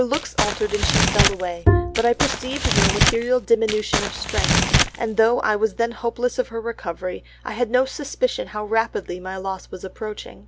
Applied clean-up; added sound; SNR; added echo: none; Crumpling, crinkling + Bowed string instrument; -3 dB; none.